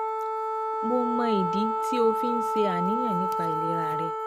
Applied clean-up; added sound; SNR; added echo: none; Wind instrument, woodwind instrument; -2 dB; none.